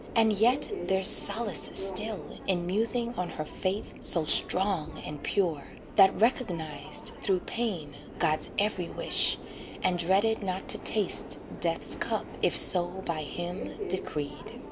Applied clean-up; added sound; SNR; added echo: none; Subway, metro, underground; 12 dB; none.